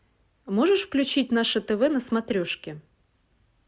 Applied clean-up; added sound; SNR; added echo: none; none; none; none.